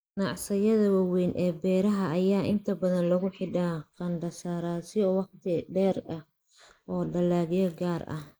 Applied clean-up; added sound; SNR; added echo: neural mask model Resemble Enhance denoiser.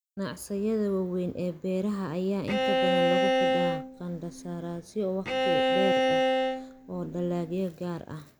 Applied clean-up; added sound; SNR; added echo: none; Bowed string instrument; -4 dB; none.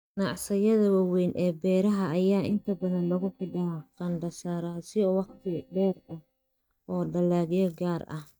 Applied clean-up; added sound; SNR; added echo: neural mask model DeepFilterNet 3.